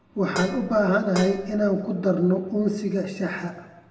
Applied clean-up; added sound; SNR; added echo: none; Dishes, pots, and pans; 11 dB; reverberation time 0.9 s.